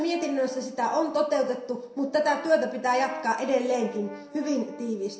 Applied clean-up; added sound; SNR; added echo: none; Brass instrument; 17 dB; reverberation time 0.7 s.